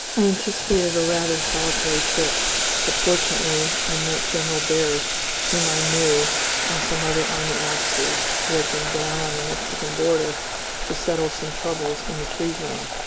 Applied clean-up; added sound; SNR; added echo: none; Boiling; -2 dB; none.